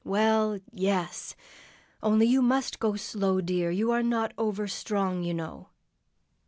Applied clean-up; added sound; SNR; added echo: none; none; none; none.